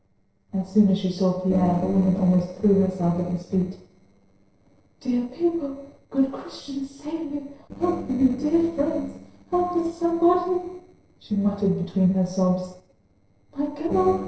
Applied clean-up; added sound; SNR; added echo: neural separator model SepFormer DNS4.